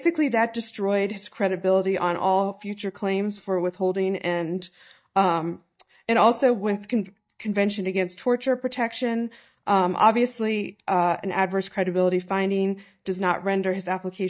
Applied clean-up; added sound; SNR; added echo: neural mask model DeepFilterNet 3.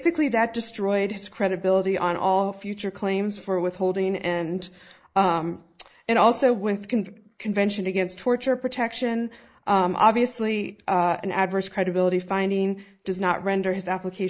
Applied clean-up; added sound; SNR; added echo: neural mask model Resemble Enhance denoiser.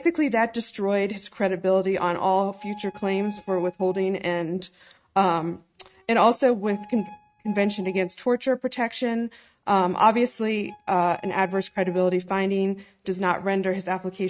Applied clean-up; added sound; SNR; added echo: neural mask model RNNoise.